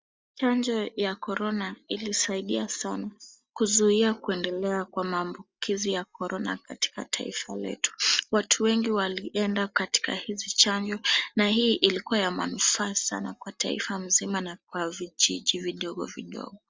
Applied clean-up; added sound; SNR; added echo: neural mask model DeepFilterNet 3.